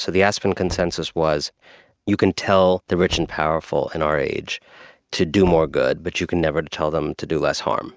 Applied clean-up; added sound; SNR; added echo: neural mask model RNNoise.